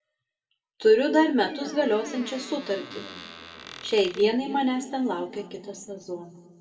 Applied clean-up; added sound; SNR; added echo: none; Squeak; 17 dB; reverberation time 1.9 s.